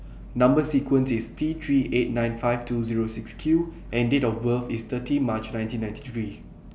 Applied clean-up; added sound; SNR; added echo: none; none; none; none.